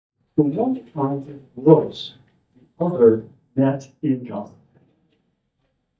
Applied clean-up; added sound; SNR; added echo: neural mask model DeepFilterNet 3.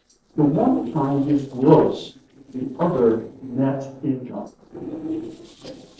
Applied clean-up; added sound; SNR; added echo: neural separator model SepFormer DNS4.